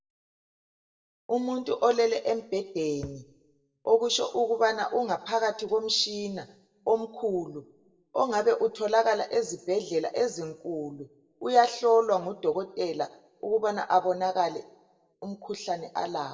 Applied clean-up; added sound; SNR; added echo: none; Thump, thud; 18 dB; reverberation time 0.5 s.